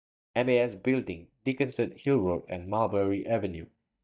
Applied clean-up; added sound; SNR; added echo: neural mask model DeepFilterNet 3.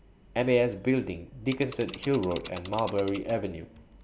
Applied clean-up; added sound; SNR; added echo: none; Mechanisms / Bicycle; 16 dB; none.